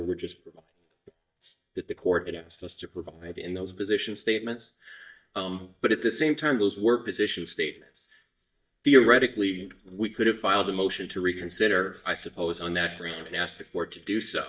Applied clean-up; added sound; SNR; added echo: neural mask model DeepFilterNet 3.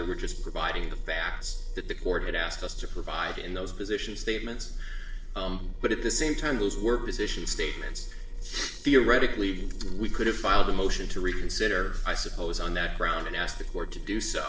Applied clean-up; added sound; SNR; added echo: neural separator model SepFormer DNS4.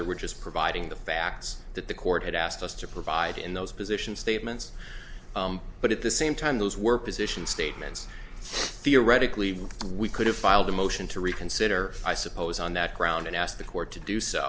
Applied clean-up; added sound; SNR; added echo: none; none; none; none.